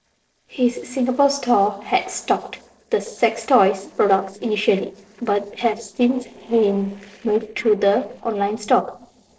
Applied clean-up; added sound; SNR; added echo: neural separator model SepFormer DNS4.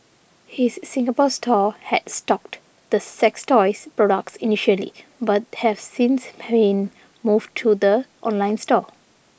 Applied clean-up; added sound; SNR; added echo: none; none; none; none.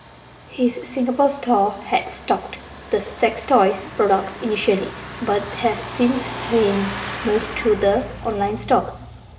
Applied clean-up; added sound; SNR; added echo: none; Truck; 12 dB; reverberation time 0.7 s.